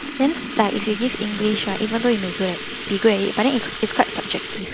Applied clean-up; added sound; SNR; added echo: none; Sink (filling or washing) / Liquid; 5 dB; none.